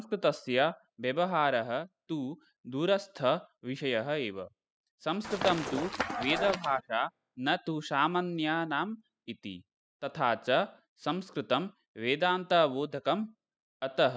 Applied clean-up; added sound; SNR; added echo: classical method spectral subtraction.